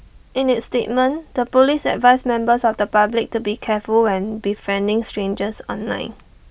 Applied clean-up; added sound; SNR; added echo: none; none; none; none.